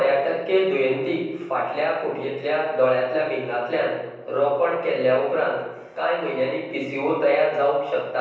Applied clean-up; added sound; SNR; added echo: none; Wind instrument, woodwind instrument; 18 dB; reverberation time 1.1 s.